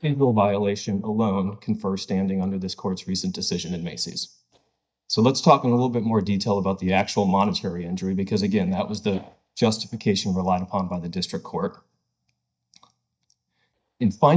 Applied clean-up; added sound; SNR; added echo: neural mask model DeepFilterNet 3.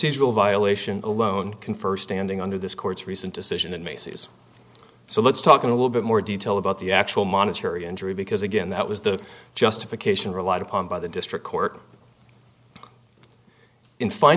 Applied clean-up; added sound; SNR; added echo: none; none; none; none.